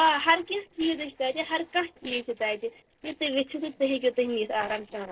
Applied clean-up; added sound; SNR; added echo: neural separator model SepFormer DNS4.